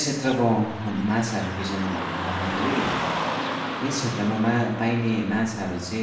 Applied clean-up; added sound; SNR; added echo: none; Car passing by / Traffic noise, roadway noise; 5 dB; reverberation time 0.9 s.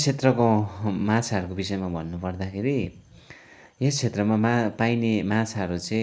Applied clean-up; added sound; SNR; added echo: none; none; none; none.